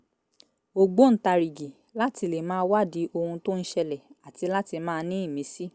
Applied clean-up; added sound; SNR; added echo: none; none; none; none.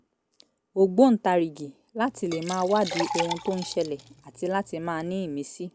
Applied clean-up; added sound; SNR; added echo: none; Liquid; 10 dB; none.